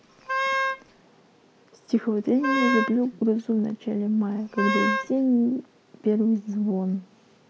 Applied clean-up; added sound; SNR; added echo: none; Wind instrument, woodwind instrument; 2 dB; none.